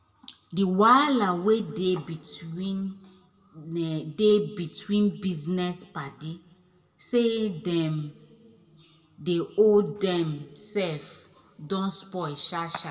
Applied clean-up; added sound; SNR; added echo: none; none; none; reverberation time 1.5 s.